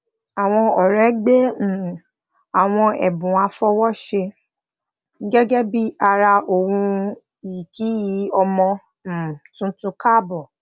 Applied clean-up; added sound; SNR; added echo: none; none; none; none.